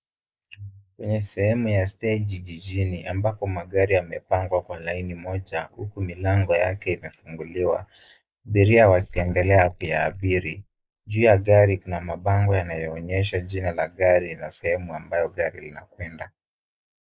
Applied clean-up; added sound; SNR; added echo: neural mask model Resemble Enhance denoiser.